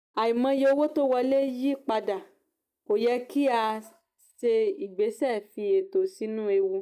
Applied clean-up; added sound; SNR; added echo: neural mask model DeepFilterNet 3.